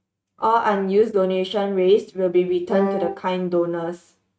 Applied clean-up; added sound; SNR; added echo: neural mask model RNNoise.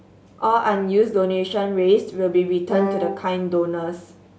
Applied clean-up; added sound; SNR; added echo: none; Wind instrument, woodwind instrument; 5 dB; none.